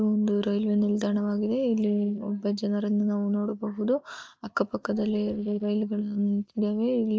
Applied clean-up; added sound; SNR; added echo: neural mask model DeepFilterNet 3.